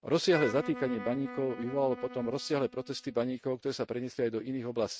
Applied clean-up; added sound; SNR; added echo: neural mask model RNNoise.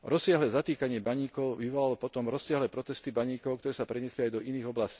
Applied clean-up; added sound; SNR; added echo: none; none; none; none.